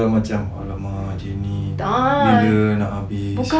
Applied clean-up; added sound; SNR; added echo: none; none; none; none.